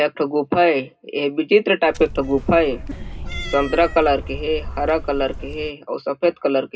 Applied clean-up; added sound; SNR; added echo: none; Cat; 10 dB; reverberation time 0.2 s.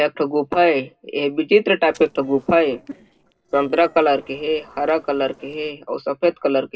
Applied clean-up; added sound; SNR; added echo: neural separator model SepFormer DNS4.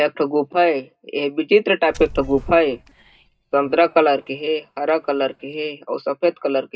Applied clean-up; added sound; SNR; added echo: neural mask model DeepFilterNet 3.